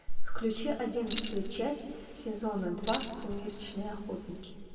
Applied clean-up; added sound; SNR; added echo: none; Keys jangling; 1 dB; reverberation time 1.9 s.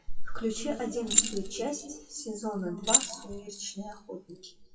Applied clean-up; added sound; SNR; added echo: classical method WPE with log-MMSE.